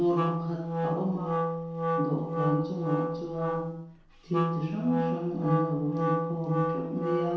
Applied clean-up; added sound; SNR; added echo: none; Wind instrument, woodwind instrument; -1 dB; reverberation time 0.7 s.